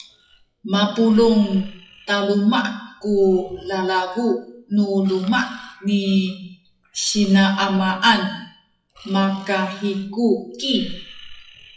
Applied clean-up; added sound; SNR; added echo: classical method WPE with log-MMSE.